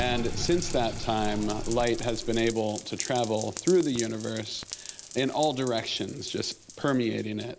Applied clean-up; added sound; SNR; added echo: none; Sink (filling or washing) + Rain; 8 dB; none.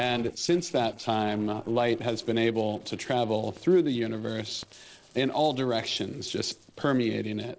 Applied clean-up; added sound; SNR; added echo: neural separator model SepFormer DNS4.